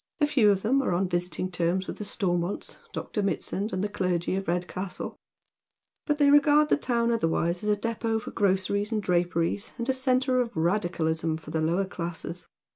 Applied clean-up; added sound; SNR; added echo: none; Chime; 18 dB; none.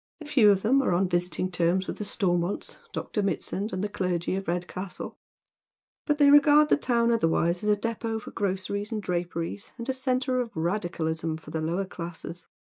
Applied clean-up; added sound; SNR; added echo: neural mask model DeepFilterNet 3.